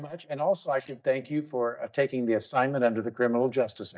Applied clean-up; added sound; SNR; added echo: neural mask model DeepFilterNet 3.